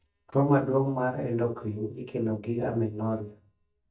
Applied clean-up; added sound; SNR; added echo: neural mask model DeepFilterNet 3.